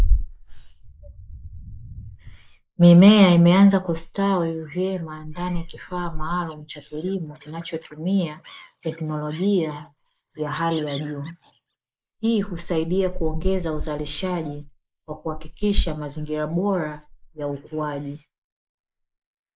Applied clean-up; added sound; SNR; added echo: neural mask model Resemble Enhance denoiser.